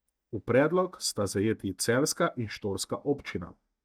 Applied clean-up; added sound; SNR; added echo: neural mask model DeepFilterNet 3.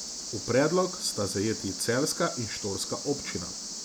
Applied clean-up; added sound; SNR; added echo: none; Cricket; 8 dB; none.